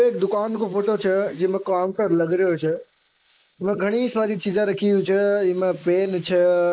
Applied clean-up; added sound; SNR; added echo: neural mask model Resemble Enhance denoiser.